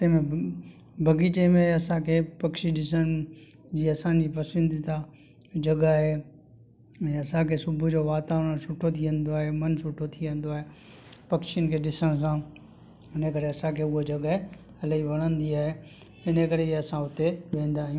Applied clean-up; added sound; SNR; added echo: none; none; none; none.